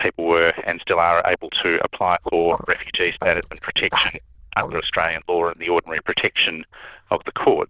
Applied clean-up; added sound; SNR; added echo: neural diffusion model UNIVERSE++.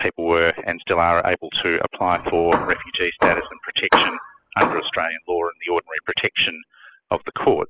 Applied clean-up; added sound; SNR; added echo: classical method spectral subtraction.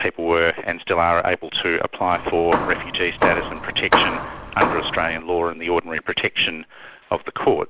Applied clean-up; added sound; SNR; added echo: none; Hammer; 2 dB; none.